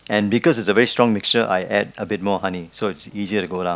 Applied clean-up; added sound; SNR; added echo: none; none; none; none.